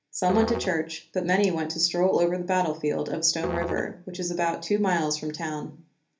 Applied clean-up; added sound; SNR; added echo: none; Musical instrument; 12 dB; reverberation time 0.3 s.